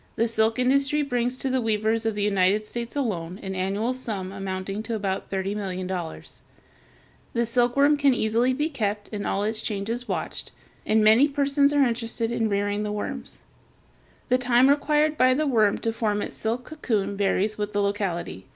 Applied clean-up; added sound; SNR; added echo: none; none; none; none.